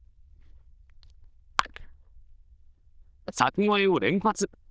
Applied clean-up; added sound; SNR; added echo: neural diffusion model UNIVERSE++.